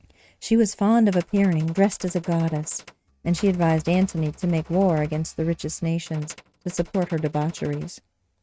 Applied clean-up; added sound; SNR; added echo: neural mask model RNNoise.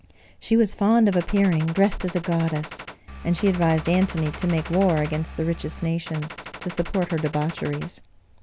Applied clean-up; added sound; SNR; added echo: none; Gunshot, gunfire + Engine; 13 dB; none.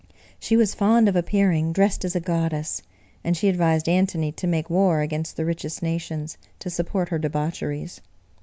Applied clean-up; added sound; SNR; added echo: none; none; none; none.